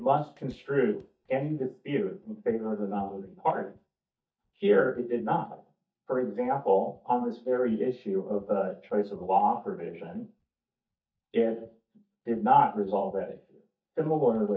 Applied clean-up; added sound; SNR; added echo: neural mask model DeepFilterNet 3.